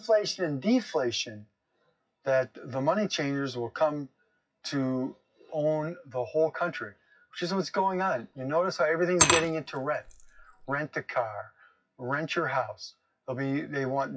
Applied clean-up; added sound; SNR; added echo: classical method WPE with log-MMSE.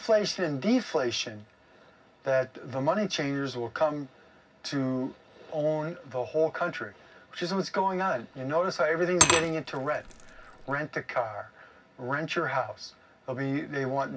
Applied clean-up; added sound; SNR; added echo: none; Glass / Liquid; 1 dB; reverberation time 0.4 s.